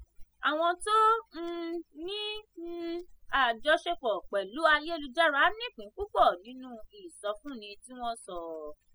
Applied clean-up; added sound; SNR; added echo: classical method spectral subtraction.